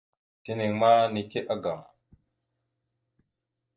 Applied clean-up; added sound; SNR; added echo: neural mask model DeepFilterNet 3.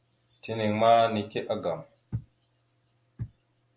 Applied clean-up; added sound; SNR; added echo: none; none; none; none.